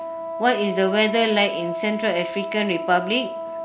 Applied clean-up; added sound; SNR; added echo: none; Wind instrument, woodwind instrument; 7 dB; none.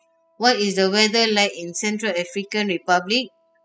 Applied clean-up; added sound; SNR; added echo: classical method spectral subtraction.